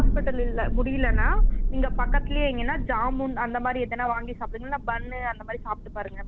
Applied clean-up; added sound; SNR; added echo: none; Thunder; -5 dB; none.